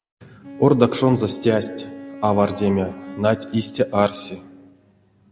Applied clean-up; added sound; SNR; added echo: none; Wind instrument, woodwind instrument; 16 dB; none.